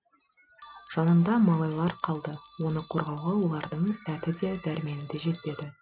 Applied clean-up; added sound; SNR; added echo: none; Bell; -1 dB; none.